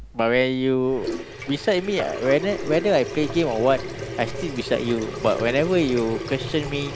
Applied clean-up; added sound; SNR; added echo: none; Sink (filling or washing) / Water tap, faucet; 9 dB; none.